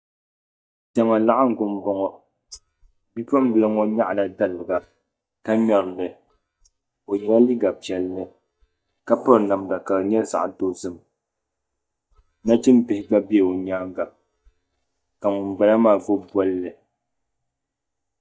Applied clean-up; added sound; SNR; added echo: neural mask model DeepFilterNet 3.